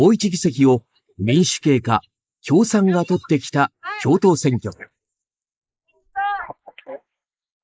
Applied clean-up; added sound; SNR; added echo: neural mask model Resemble Enhance denoiser.